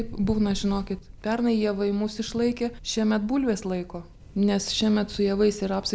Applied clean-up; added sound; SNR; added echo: none; none; none; none.